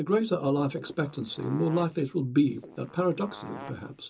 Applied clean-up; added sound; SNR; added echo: none; Fart; 19 dB; reverberation time 0.2 s.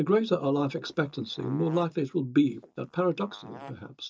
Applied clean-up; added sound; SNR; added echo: neural mask model DeepFilterNet 3.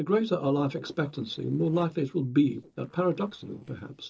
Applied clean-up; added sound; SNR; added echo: neural separator model SepFormer DNS4.